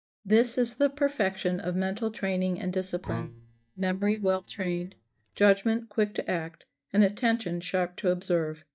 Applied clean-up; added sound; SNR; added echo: neural mask model DeepFilterNet 3.